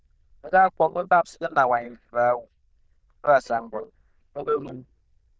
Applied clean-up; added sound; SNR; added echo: neural diffusion model UNIVERSE++.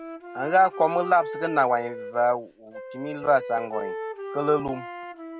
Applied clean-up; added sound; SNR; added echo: none; Wind instrument, woodwind instrument; 10 dB; none.